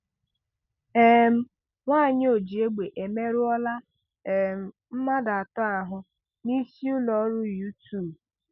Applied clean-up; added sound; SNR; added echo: none; none; none; none.